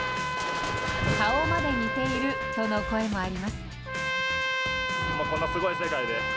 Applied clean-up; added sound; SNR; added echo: none; Trumpet + Crushing; -1 dB; none.